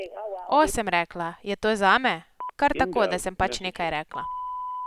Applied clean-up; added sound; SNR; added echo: none; Telephone; 10 dB; none.